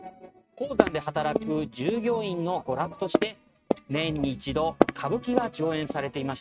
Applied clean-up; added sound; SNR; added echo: neural mask model RNNoise.